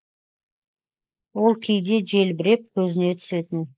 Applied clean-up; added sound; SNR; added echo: neural mask model Resemble Enhance denoiser.